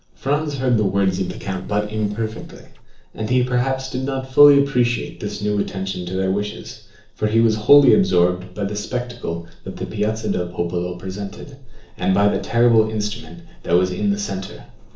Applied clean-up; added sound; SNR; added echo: neural separator model SepFormer DNS4.